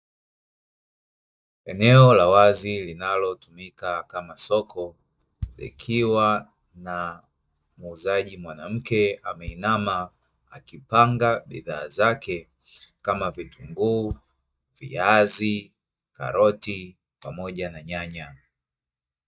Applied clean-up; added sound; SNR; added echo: neural mask model DeepFilterNet 3.